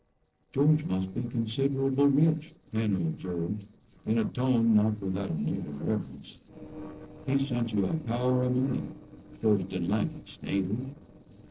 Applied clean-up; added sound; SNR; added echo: neural separator model SepFormer DNS4.